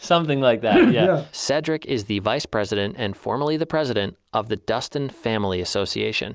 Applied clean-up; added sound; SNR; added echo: none; none; none; none.